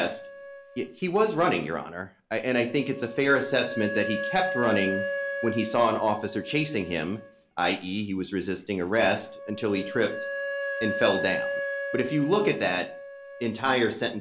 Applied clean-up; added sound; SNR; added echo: none; Wind instrument, woodwind instrument; 8 dB; none.